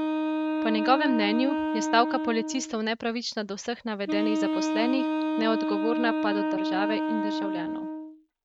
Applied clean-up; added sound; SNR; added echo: neural mask model RNNoise.